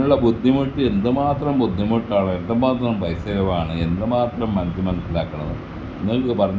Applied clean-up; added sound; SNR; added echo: none; none; none; none.